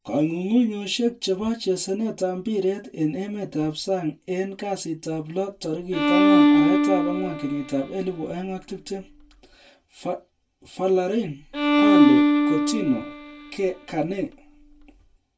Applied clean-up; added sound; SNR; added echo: none; Bowed string instrument; -4 dB; reverberation time 0.1 s.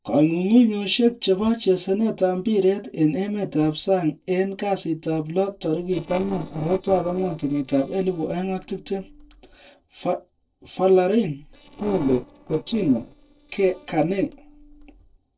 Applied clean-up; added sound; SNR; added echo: neural separator model SepFormer DNS4.